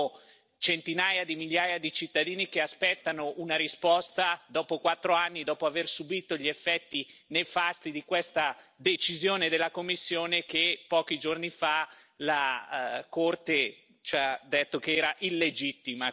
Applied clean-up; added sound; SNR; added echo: none; none; none; none.